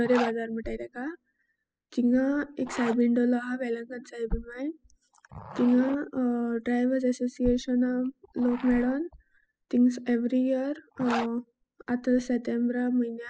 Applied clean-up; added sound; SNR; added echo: classical method spectral subtraction.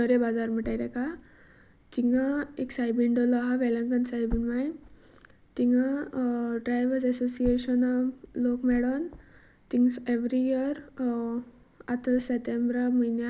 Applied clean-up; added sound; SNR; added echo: none; none; none; none.